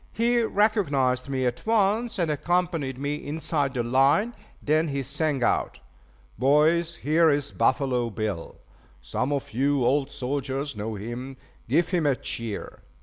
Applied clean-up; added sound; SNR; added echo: none; none; none; none.